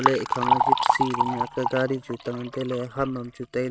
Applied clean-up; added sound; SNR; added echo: neural mask model RNNoise.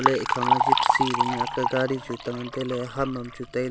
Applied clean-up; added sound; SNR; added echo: none; Liquid; -2 dB; none.